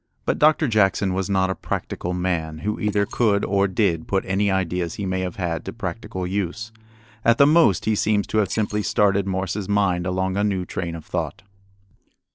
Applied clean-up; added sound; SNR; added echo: neural separator model SepFormer DNS4.